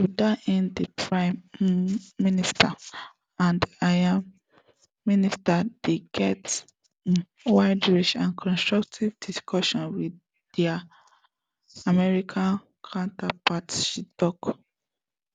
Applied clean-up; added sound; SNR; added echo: none; none; none; none.